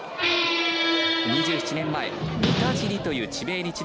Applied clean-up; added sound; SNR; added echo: none; Squeak; -3 dB; none.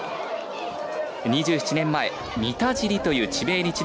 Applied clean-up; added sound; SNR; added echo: none; none; none; none.